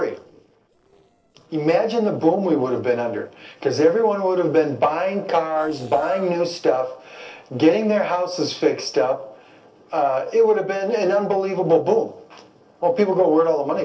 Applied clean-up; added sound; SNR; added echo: neural separator model SepFormer DNS4.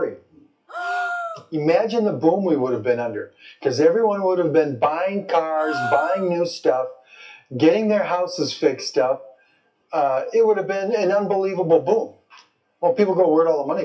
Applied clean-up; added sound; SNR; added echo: classical method WPE with log-MMSE.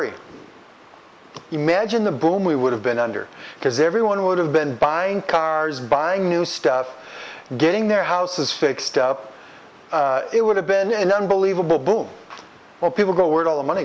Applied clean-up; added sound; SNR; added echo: none; none; none; none.